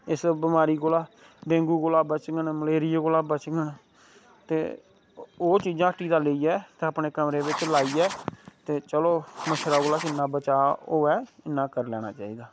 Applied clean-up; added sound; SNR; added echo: none; Writing; 10 dB; none.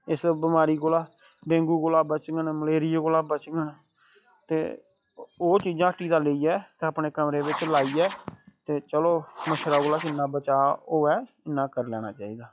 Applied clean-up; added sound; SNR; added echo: classical method log-MMSE.